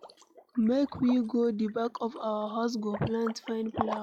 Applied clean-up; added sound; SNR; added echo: classical method log-MMSE.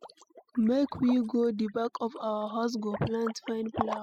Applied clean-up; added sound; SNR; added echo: classical method spectral subtraction.